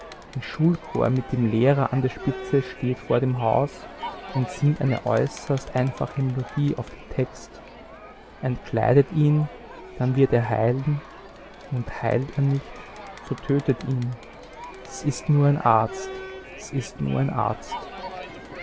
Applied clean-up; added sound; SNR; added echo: none; Crowd; 15 dB; none.